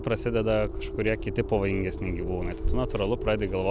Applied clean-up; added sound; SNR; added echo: none; none; none; none.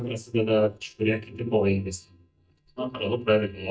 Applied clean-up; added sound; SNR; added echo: neural mask model DeepFilterNet 3.